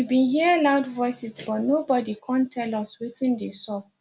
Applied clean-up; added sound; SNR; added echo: none; none; none; none.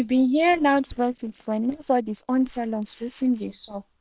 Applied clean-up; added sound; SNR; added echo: neural separator model SepFormer WHAM!.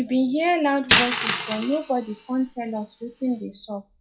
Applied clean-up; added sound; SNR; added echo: classical method log-MMSE.